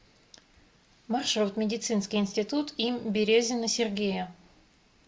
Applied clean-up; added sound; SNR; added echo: none; none; none; none.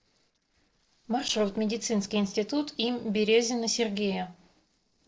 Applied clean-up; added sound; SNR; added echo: neural separator model SepFormer DNS4.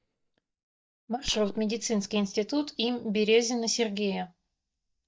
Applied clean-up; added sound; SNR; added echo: neural mask model DeepFilterNet 3.